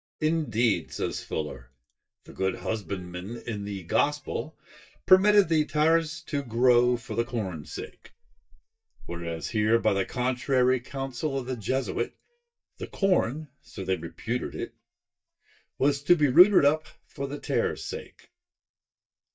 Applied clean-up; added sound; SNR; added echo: neural mask model DeepFilterNet 3.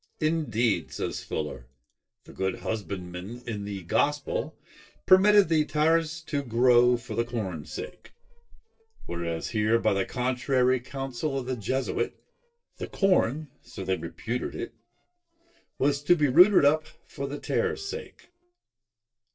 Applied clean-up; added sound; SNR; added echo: neural separator model SepFormer DNS4.